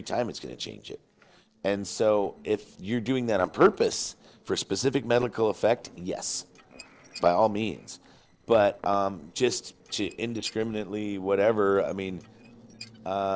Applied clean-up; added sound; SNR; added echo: neural separator model SepFormer DNS4.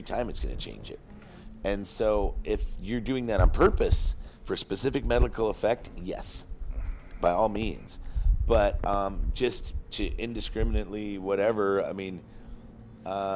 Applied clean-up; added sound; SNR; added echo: none; none; none; none.